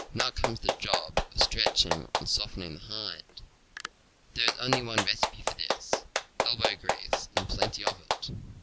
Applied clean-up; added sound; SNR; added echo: none; Clapping; 0 dB; none.